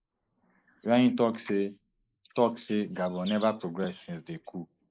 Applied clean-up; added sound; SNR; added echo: neural mask model Resemble Enhance denoiser.